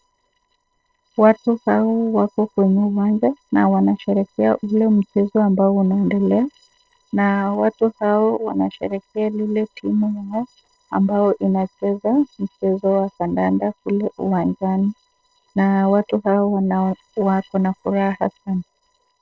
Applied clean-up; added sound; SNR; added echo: neural separator model SepFormer DNS4.